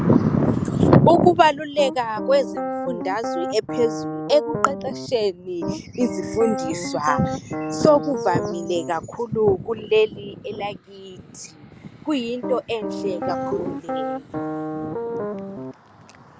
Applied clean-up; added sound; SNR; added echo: none; Piano; 6 dB; none.